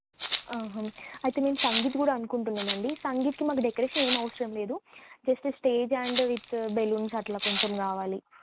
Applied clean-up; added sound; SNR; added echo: none; Rattle (instrument); -2 dB; none.